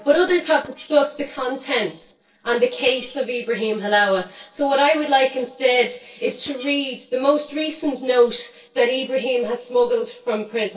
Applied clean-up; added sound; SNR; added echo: neural separator model SepFormer DNS4.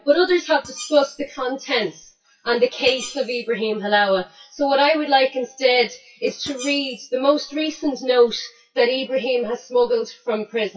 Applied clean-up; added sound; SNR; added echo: classical method WPE with log-MMSE.